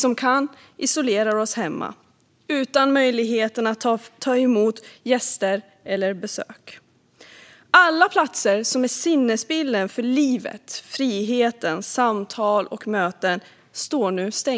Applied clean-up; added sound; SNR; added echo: none; none; none; none.